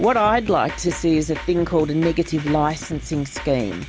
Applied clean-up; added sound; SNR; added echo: none; Drum kit; 13 dB; none.